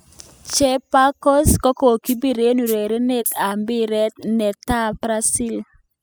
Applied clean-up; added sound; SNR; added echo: classical method spectral subtraction.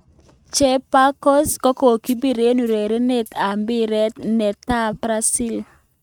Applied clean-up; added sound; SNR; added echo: neural mask model RNNoise.